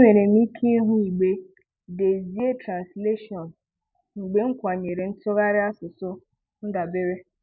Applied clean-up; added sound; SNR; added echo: none; none; none; none.